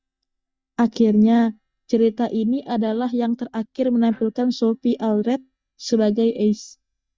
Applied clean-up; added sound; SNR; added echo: neural mask model DeepFilterNet 3.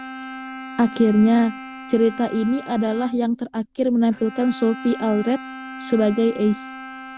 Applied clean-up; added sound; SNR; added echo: none; Bowed string instrument; 14 dB; none.